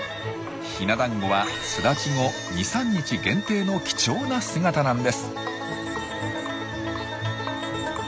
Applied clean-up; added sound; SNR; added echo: none; Wind instrument, woodwind instrument; 13 dB; none.